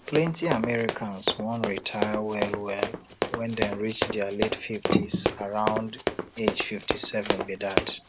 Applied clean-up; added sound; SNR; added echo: none; Run; 0 dB; none.